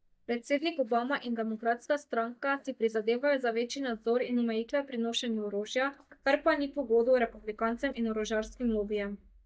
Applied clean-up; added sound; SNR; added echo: neural mask model DeepFilterNet 3.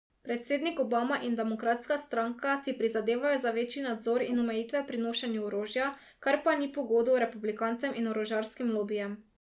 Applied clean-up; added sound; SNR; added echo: none; none; none; none.